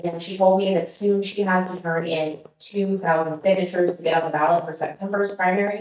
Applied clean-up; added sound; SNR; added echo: neural mask model DeepFilterNet 3.